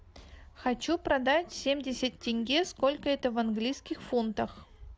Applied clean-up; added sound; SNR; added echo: none; none; none; none.